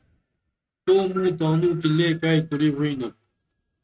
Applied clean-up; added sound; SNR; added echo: neural mask model RNNoise.